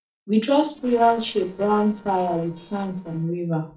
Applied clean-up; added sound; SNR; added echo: neural separator model SepFormer DNS4.